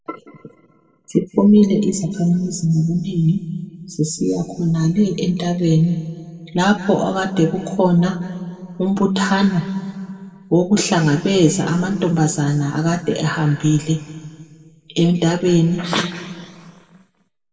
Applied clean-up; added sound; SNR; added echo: none; none; none; reverberation time 1.9 s.